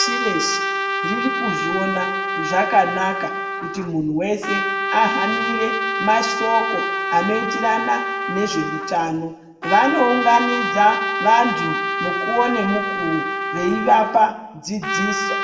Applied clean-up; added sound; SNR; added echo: none; Trumpet; 2 dB; reverberation time 0.8 s.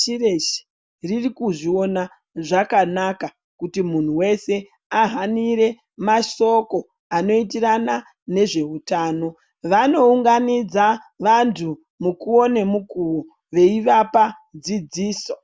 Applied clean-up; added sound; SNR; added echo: none; none; none; none.